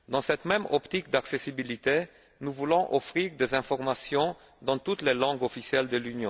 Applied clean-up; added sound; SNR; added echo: none; none; none; none.